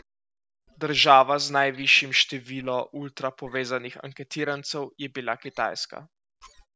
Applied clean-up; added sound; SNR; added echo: neural separator model SepFormer DNS4.